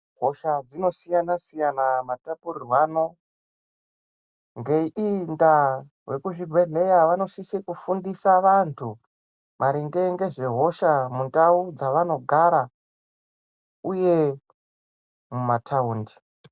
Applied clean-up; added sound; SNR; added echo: none; none; none; none.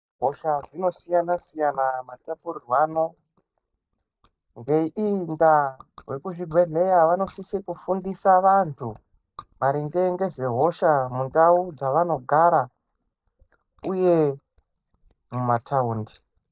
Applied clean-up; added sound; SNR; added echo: neural mask model DeepFilterNet 3.